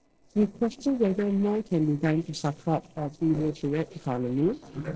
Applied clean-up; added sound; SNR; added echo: neural separator model SepFormer DNS4.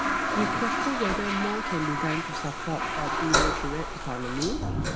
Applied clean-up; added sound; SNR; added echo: none; Toilet flush; -3 dB; reverberation time 0.8 s.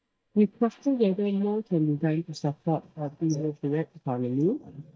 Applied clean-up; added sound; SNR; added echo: neural mask model DeepFilterNet 3.